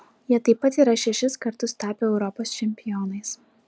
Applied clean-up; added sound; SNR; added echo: none; none; none; none.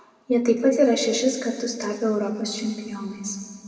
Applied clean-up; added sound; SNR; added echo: none; none; none; reverberation time 2.1 s.